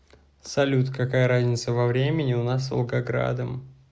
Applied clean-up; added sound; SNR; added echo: none; none; none; none.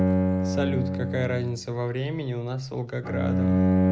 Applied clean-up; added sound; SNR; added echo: none; Bowed string instrument; -4 dB; none.